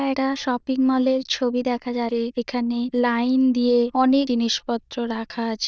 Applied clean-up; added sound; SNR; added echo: neural diffusion model UNIVERSE++.